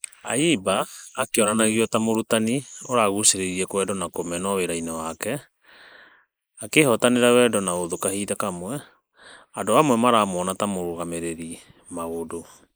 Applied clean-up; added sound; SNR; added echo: neural mask model Resemble Enhance denoiser.